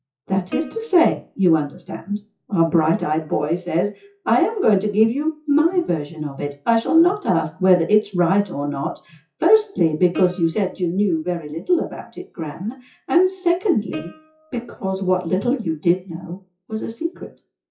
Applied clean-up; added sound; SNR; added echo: classical method WPE with log-MMSE.